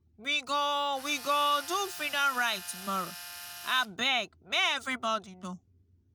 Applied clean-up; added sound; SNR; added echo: none; Tools; 12 dB; none.